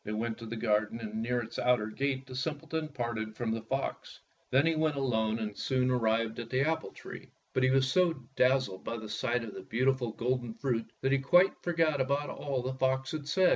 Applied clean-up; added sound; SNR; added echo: none; none; none; none.